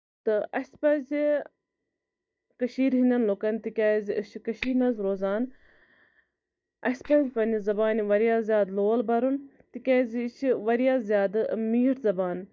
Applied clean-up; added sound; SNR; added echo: neural mask model DeepFilterNet 3.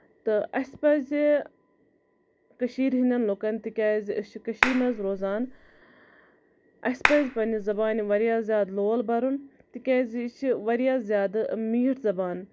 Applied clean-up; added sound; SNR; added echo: none; Clapping; 4 dB; none.